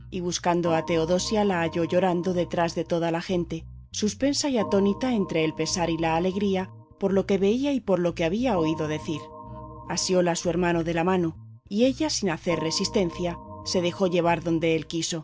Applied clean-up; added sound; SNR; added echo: none; Bass guitar + Organ; 15 dB; none.